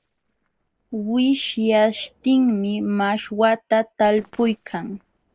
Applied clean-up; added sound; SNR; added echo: neural separator model SepFormer DNS4.